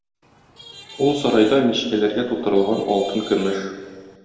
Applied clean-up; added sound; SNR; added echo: none; Traffic noise, roadway noise / Vehicle horn, car horn, honking; 19 dB; reverberation time 1.4 s.